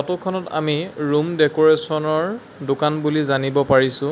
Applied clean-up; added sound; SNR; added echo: none; none; none; none.